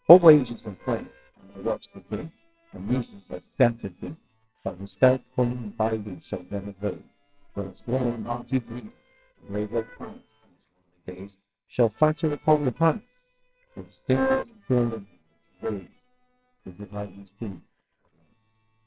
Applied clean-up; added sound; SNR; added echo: neural separator model SepFormer WHAMR!.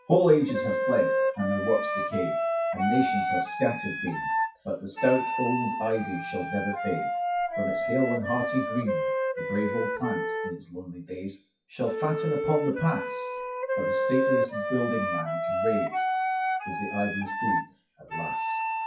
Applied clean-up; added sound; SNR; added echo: classical method WPE with log-MMSE.